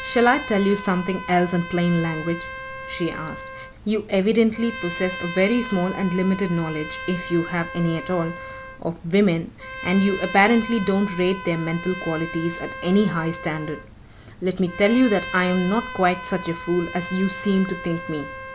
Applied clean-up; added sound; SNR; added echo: none; Trumpet; 12 dB; none.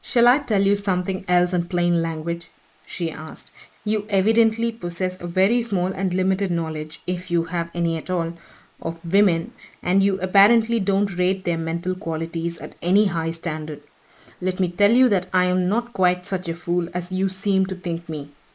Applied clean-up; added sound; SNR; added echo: neural mask model Resemble Enhance denoiser.